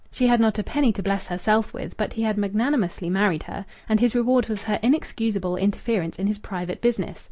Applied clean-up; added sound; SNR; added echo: none; Tambourine; 17 dB; none.